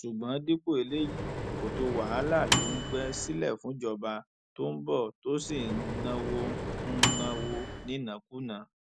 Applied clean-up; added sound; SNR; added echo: none; Microwave oven; -1 dB; none.